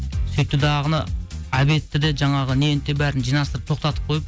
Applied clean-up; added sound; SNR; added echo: none; none; none; none.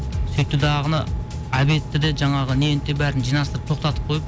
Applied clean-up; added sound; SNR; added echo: none; Engine; 11 dB; none.